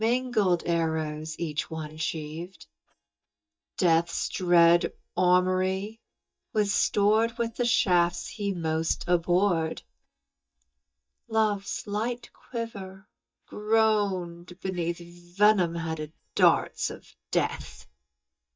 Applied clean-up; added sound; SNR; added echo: neural mask model DeepFilterNet 3.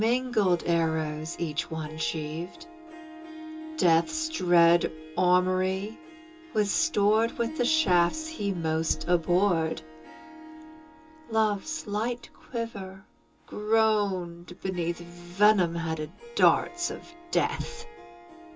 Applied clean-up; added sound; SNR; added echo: none; Harp; 17 dB; reverberation time 0.2 s.